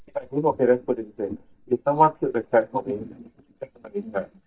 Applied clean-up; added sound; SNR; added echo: neural mask model DeepFilterNet 3.